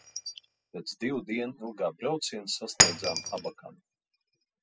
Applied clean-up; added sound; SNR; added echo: classical method spectral subtraction.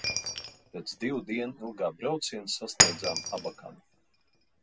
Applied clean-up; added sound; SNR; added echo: none; Shatter; -3 dB; none.